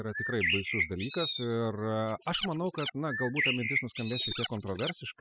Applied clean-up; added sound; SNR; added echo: classical method spectral subtraction.